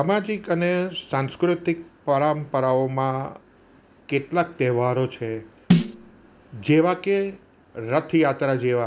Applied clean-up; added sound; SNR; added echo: none; Snare drum; 1 dB; none.